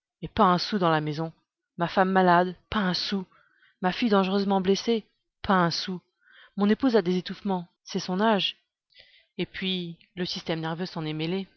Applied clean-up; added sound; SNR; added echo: none; none; none; none.